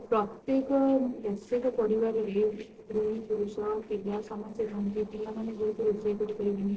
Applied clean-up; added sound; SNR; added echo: neural separator model SepFormer DNS4.